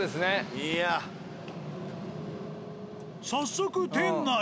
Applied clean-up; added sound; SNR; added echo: none; Telephone; 17 dB; none.